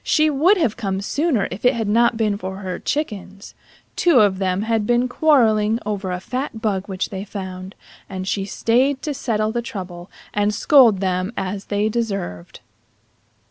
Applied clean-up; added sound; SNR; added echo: none; none; none; none.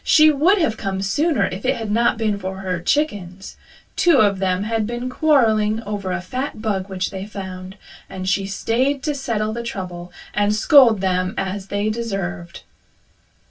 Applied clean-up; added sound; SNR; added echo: none; none; none; reverberation time 0.1 s.